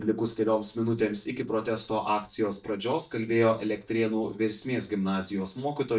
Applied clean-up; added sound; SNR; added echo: neural mask model DeepFilterNet 3.